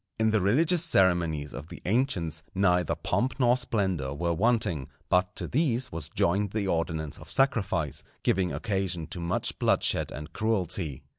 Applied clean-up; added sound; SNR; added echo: none; none; none; none.